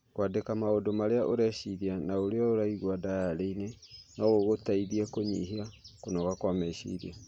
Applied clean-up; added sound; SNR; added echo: none; none; none; none.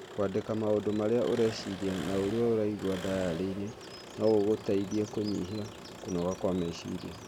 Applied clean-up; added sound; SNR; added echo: none; Engine; 13 dB; none.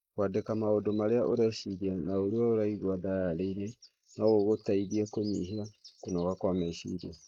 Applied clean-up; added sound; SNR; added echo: neural mask model Resemble Enhance denoiser.